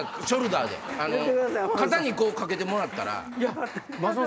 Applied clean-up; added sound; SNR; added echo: none; Hammer; 17 dB; none.